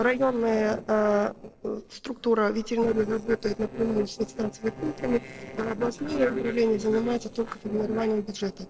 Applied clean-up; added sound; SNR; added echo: neural separator model SepFormer DNS4.